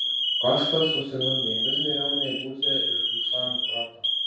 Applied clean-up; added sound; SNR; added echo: none; Alarm; -4 dB; reverberation time 0.7 s.